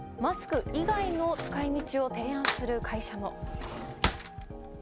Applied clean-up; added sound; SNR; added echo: none; Cutlery, silverware / Drawer open or close; 5 dB; none.